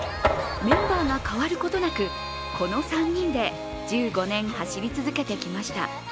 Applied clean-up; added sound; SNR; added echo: none; Knock; 6 dB; none.